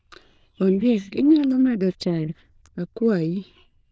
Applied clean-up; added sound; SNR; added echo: neural diffusion model UNIVERSE++.